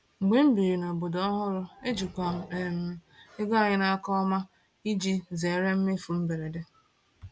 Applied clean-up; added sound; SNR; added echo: none; none; none; none.